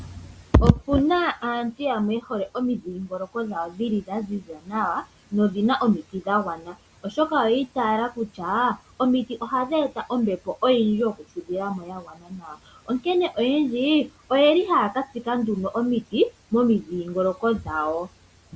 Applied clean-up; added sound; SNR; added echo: none; none; none; none.